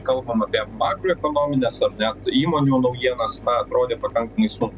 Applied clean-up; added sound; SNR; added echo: none; Mechanisms; 18 dB; none.